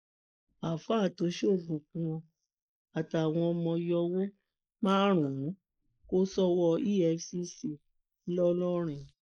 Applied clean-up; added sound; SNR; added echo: neural mask model Resemble Enhance denoiser.